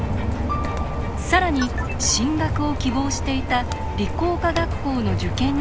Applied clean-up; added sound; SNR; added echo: none; Rain; 3 dB; none.